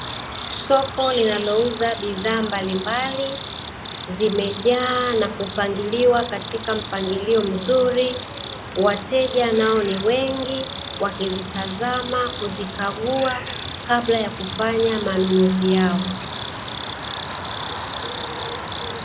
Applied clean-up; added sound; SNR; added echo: none; Cricket; 1 dB; none.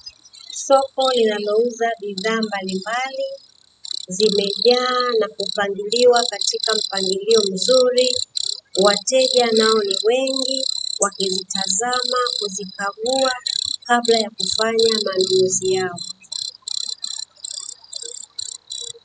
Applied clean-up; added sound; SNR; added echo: classical method spectral subtraction.